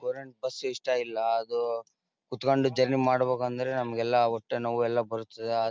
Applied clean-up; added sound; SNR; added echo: none; none; none; none.